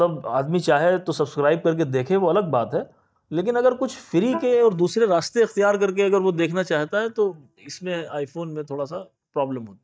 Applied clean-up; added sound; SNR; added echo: neural mask model DeepFilterNet 3.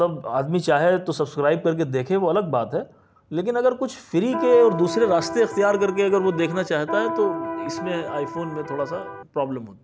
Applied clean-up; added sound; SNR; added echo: none; Electric guitar; 8 dB; none.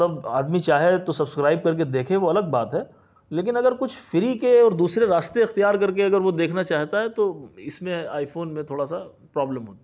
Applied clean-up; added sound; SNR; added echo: none; none; none; none.